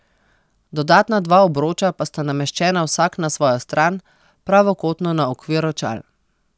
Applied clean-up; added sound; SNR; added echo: none; none; none; none.